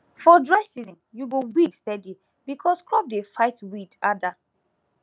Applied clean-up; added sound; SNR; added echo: none; none; none; none.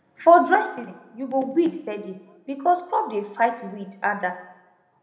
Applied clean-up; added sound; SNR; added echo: none; none; none; reverberation time 0.8 s.